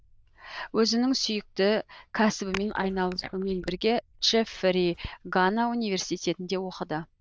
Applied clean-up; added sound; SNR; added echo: neural diffusion model UNIVERSE++.